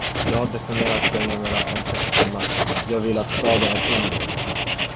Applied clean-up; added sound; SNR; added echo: none; Writing; -3 dB; none.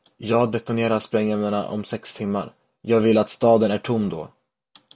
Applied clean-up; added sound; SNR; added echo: none; none; none; none.